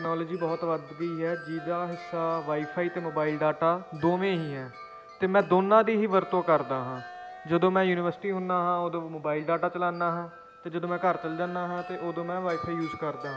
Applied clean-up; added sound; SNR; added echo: none; Wind chime + Wind instrument, woodwind instrument; 16 dB; none.